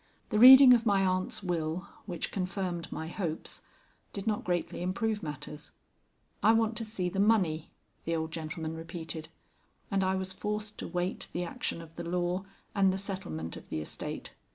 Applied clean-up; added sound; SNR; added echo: none; none; none; none.